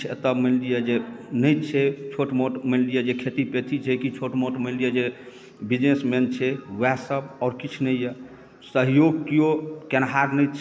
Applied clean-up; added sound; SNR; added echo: none; none; none; none.